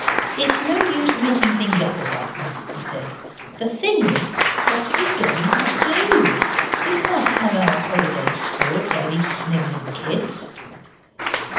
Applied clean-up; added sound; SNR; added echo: none; Applause / Crowd; 0 dB; reverberation time 0.8 s.